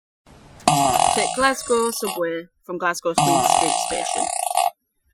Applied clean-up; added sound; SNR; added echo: classical method Wiener filter.